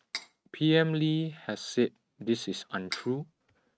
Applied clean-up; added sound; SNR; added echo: neural mask model RNNoise.